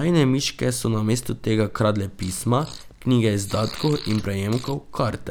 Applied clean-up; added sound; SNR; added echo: none; Fart; 18 dB; none.